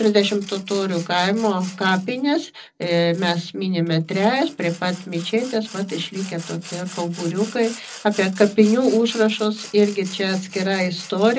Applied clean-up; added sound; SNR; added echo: none; Sawing; 19 dB; reverberation time 0.4 s.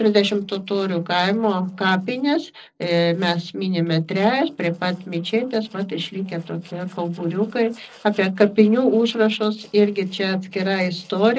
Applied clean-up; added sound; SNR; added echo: neural separator model SepFormer DNS4.